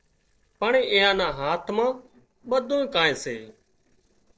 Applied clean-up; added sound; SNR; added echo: neural separator model SepFormer DNS4.